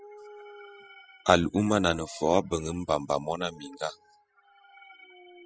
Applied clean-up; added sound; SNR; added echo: classical method spectral subtraction.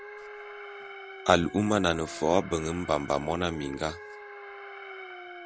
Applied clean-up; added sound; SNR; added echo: none; Dog + Alarm; 13 dB; none.